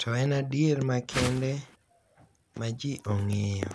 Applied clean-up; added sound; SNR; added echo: none; Whoosh, swoosh, swish; 5 dB; none.